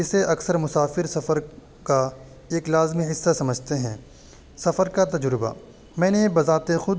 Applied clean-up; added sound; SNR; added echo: none; none; none; none.